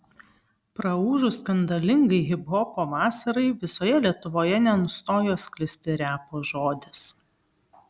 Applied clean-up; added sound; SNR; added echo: none; none; none; none.